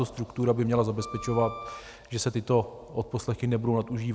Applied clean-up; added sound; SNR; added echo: none; Wind instrument, woodwind instrument; 14 dB; none.